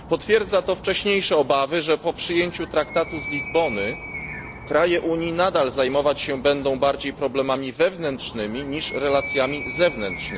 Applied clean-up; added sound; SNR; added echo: none; Animal; 13 dB; none.